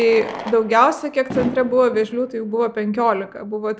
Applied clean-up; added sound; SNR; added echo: none; Fireworks; 15 dB; none.